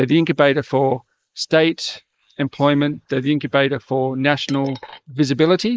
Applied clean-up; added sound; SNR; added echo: neural mask model Resemble Enhance denoiser.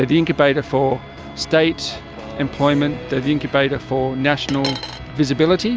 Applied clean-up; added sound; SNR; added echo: none; Coin (dropping); 9 dB; none.